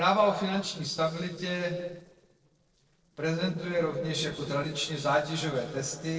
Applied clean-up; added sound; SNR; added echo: neural separator model SepFormer DNS4.